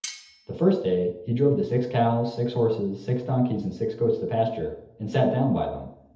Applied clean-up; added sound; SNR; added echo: none; Cutlery, silverware; 17 dB; reverberation time 0.8 s.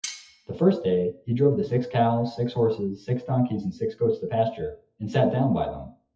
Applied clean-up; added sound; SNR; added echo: classical method WPE with log-MMSE.